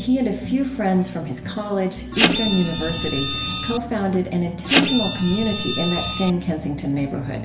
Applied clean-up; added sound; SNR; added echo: none; Printer; 1 dB; reverberation time 1.1 s.